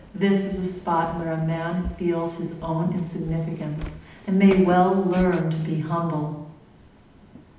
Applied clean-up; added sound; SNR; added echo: none; Walk, footsteps; 17 dB; reverberation time 0.8 s.